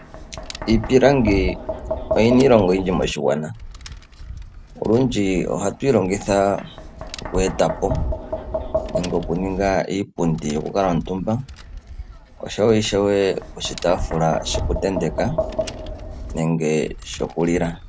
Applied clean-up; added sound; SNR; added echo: none; Tap; 8 dB; none.